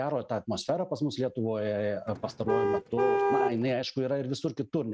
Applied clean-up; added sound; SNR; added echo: neural mask model RNNoise.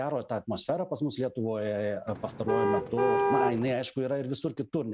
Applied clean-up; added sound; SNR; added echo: none; Car; -3 dB; none.